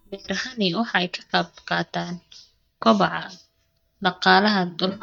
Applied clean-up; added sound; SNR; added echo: neural mask model DeepFilterNet 3.